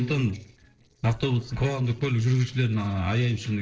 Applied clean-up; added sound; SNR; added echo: neural separator model SepFormer DNS4.